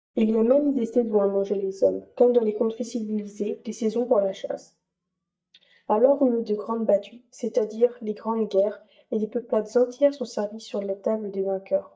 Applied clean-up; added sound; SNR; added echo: neural mask model DeepFilterNet 3.